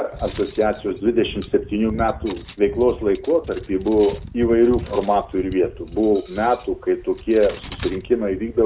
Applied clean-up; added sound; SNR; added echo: none; Cutlery, silverware; 14 dB; none.